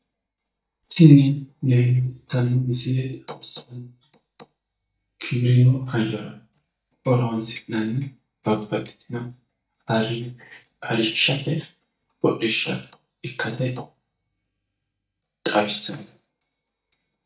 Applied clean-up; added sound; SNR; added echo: neural mask model DeepFilterNet 3.